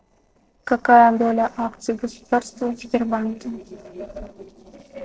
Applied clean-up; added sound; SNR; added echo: neural separator model SepFormer DNS4.